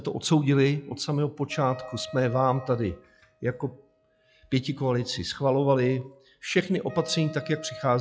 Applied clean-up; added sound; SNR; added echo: classical method log-MMSE.